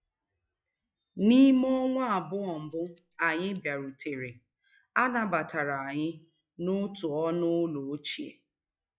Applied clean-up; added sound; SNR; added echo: classical method log-MMSE.